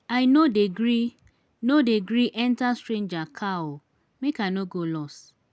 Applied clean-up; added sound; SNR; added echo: none; none; none; none.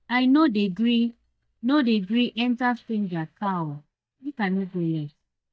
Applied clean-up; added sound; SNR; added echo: neural mask model DeepFilterNet 3.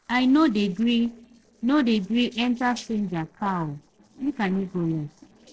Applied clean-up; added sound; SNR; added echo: neural separator model SepFormer DNS4.